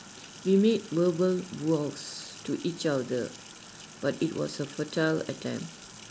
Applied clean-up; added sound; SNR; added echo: none; Sink (filling or washing); 18 dB; none.